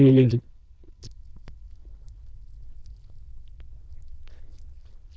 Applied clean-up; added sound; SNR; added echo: neural diffusion model UNIVERSE++.